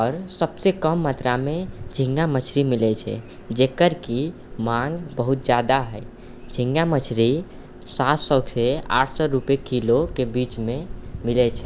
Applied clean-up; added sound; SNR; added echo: none; Ocean; 15 dB; none.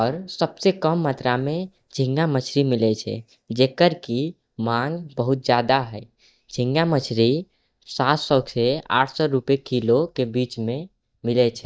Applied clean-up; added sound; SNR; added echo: neural mask model DeepFilterNet 3.